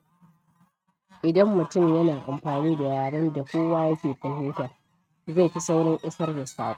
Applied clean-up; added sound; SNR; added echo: neural mask model RNNoise.